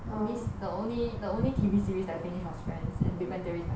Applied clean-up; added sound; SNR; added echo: none; none; none; none.